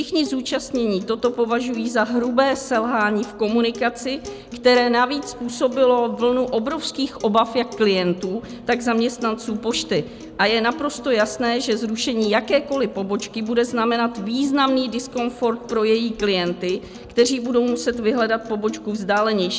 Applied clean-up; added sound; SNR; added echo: none; Acoustic guitar; 17 dB; none.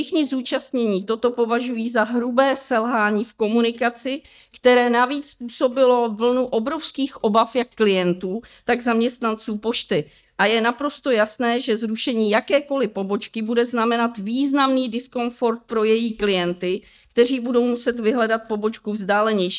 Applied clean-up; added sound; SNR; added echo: neural mask model DeepFilterNet 3.